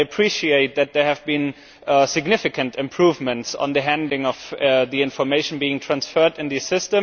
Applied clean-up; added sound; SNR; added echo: none; none; none; none.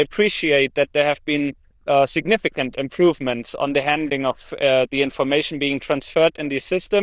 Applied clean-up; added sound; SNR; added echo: neural diffusion model UNIVERSE++.